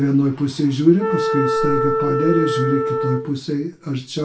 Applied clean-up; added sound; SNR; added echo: none; Wind instrument, woodwind instrument; 2 dB; reverberation time 0.3 s.